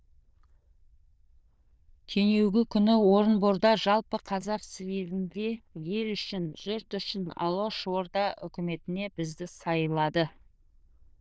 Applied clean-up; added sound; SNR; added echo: neural diffusion model UNIVERSE++.